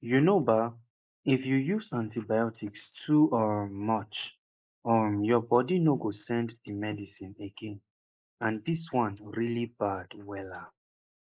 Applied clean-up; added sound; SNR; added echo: neural mask model Resemble Enhance denoiser.